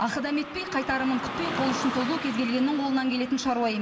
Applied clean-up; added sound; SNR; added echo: none; Car passing by / Traffic noise, roadway noise; 8 dB; reverberation time 2.1 s.